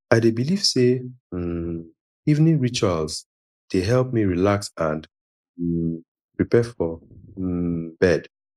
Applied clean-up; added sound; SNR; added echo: neural mask model Resemble Enhance denoiser.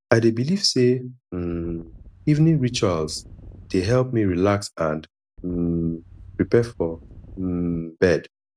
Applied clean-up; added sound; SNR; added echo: none; Wind; 19 dB; none.